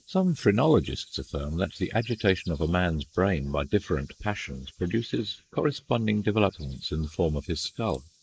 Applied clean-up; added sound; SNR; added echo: neural mask model Resemble Enhance denoiser.